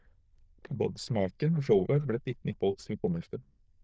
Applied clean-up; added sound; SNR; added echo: neural diffusion model UNIVERSE++.